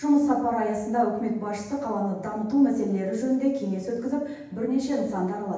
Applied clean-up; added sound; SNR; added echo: none; none; none; reverberation time 0.9 s.